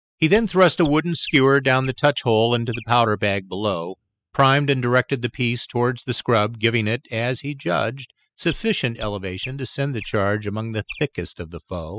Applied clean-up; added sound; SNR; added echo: classical method spectral subtraction.